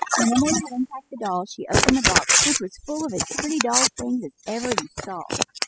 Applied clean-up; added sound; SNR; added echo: classical method spectral subtraction.